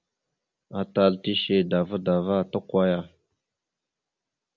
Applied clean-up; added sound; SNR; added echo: none; none; none; none.